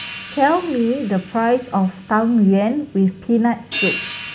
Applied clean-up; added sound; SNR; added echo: none; Hi-hat; 13 dB; none.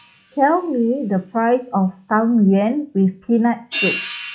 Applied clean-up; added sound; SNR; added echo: classical method log-MMSE.